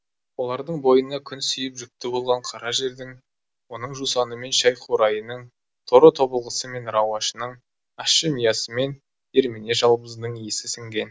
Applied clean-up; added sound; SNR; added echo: none; none; none; none.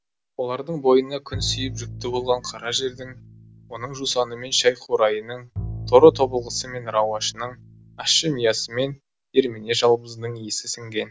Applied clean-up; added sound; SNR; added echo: none; Bowed string instrument; 14 dB; none.